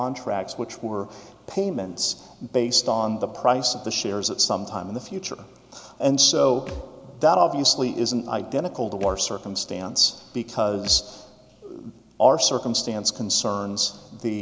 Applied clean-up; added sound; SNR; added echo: none; Thump, thud; 18 dB; none.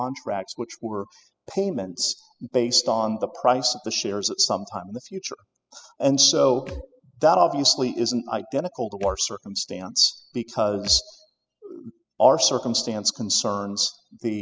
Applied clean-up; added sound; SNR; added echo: classical method spectral subtraction.